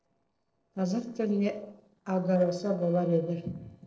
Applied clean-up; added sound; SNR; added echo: neural separator model SepFormer DNS4.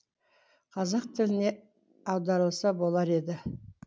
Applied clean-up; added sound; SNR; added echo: none; none; none; none.